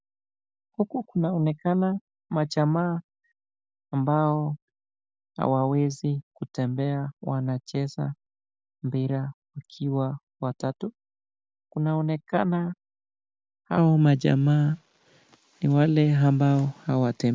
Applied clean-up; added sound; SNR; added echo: none; none; none; none.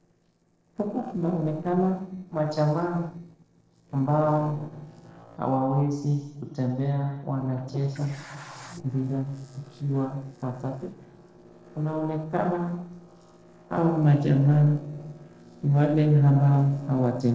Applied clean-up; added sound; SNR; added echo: neural separator model SepFormer DNS4.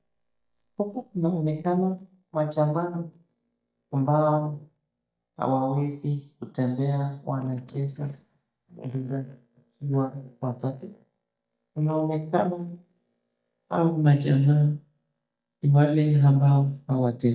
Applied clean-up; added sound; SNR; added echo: neural mask model DeepFilterNet 3.